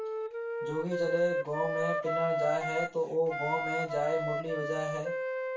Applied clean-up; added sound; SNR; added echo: none; Wind instrument, woodwind instrument; 0 dB; reverberation time 0.3 s.